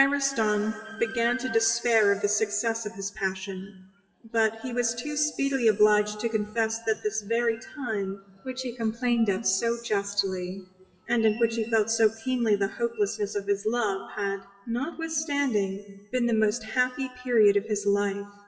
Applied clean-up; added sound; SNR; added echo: classical method WPE with log-MMSE.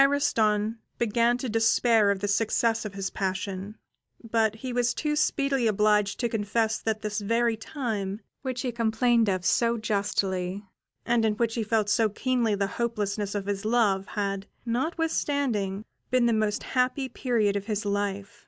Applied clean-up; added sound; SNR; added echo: none; none; none; none.